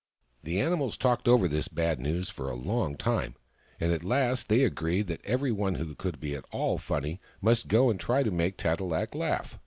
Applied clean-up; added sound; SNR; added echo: none; none; none; none.